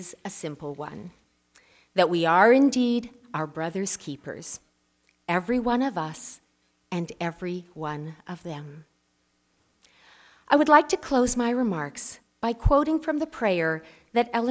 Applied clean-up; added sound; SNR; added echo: none; none; none; none.